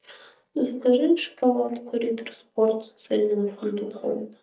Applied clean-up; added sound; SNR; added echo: neural mask model DeepFilterNet 3.